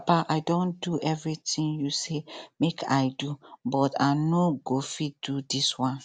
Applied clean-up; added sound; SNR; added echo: none; none; none; none.